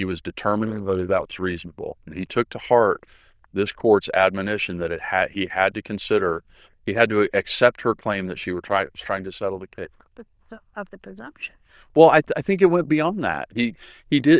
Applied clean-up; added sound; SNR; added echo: neural diffusion model UNIVERSE++.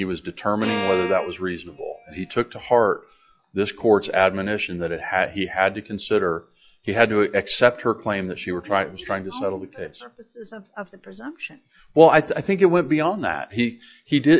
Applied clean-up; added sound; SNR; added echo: classical method log-MMSE.